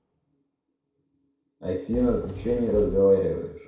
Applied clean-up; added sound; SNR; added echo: none; Fireworks; 14 dB; reverberation time 0.6 s.